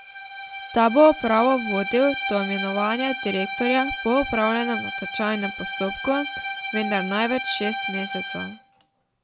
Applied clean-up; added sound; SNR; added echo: none; Bowed string instrument; 7 dB; none.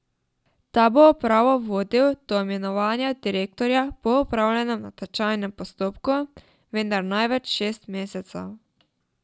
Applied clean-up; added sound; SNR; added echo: none; none; none; none.